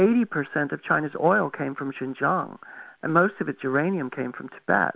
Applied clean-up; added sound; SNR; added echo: none; none; none; none.